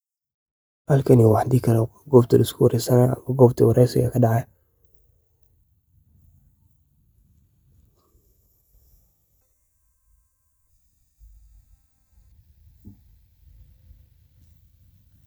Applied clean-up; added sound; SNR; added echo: neural mask model DeepFilterNet 3.